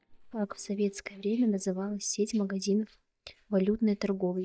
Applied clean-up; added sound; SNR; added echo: neural mask model DeepFilterNet 3.